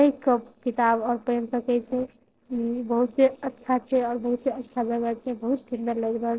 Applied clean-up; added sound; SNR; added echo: neural separator model SepFormer DNS4.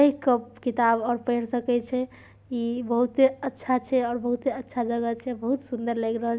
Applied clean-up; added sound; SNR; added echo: none; none; none; none.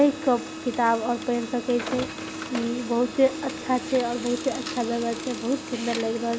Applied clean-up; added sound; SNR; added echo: none; Printer; 9 dB; none.